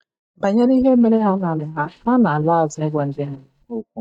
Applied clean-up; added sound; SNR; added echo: neural mask model DeepFilterNet 3.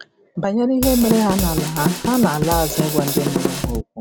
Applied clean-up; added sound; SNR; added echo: none; Drum kit; 2 dB; none.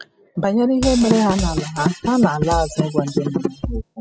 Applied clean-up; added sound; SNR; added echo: classical method spectral subtraction.